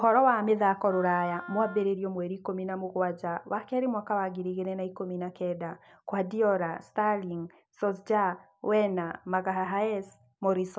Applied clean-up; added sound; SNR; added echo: none; Wind instrument, woodwind instrument; 17 dB; none.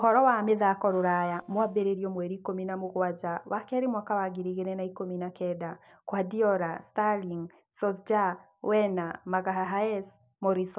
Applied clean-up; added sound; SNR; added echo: neural separator model SepFormer DNS4.